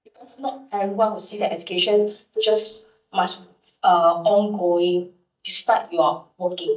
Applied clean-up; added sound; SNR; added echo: neural mask model DeepFilterNet 3.